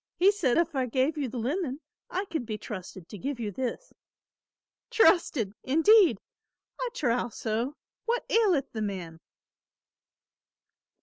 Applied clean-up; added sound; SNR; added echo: none; none; none; none.